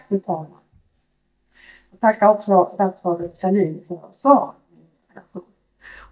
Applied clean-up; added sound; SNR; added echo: neural mask model DeepFilterNet 3.